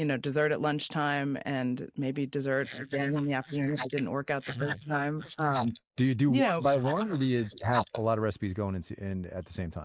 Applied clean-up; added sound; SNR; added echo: neural mask model Resemble Enhance denoiser.